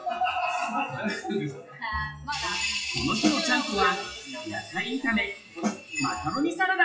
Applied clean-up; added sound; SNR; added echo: classical method WPE with log-MMSE.